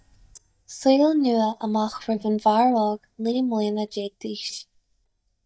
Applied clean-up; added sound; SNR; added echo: neural mask model DeepFilterNet 3.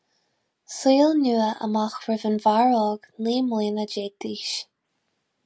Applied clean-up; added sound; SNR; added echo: none; none; none; none.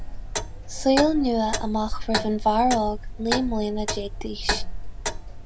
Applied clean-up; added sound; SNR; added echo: none; Clock; 3 dB; none.